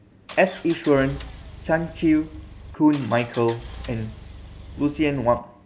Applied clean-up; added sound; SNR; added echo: none; Engine; 15 dB; none.